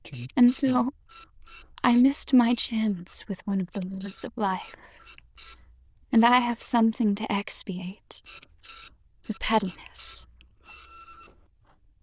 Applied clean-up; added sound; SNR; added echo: neural diffusion model UNIVERSE++.